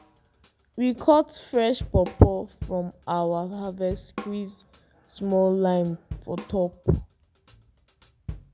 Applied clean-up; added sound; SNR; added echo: none; Drum / Drum kit; 17 dB; none.